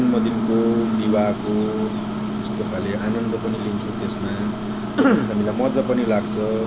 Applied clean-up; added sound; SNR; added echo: none; Microwave oven; 1 dB; none.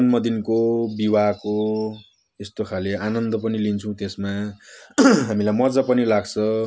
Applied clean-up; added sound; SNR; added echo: none; none; none; none.